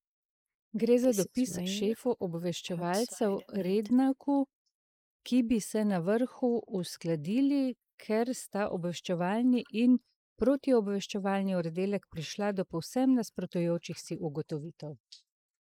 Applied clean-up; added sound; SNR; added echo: neural mask model Resemble Enhance denoiser.